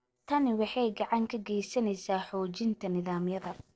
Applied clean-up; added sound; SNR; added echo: neural separator model SepFormer DNS4.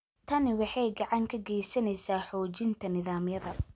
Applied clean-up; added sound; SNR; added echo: none; none; none; none.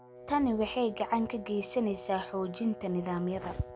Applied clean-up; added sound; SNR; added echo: none; Brass instrument; 15 dB; none.